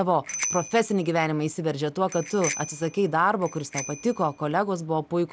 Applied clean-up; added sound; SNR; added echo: none; Bicycle bell; 12 dB; none.